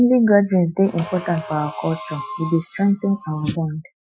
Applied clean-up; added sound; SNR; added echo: classical method Wiener filter.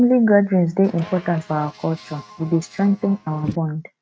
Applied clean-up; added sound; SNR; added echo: neural mask model RNNoise.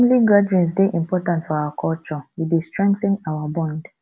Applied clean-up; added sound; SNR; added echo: none; none; none; none.